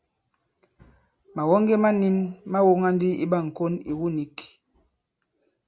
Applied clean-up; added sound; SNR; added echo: none; none; none; none.